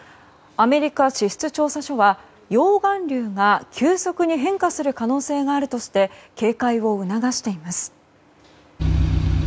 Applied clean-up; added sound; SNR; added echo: none; none; none; none.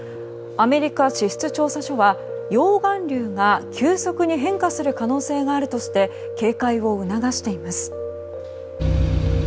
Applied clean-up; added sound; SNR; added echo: none; Piano; 11 dB; none.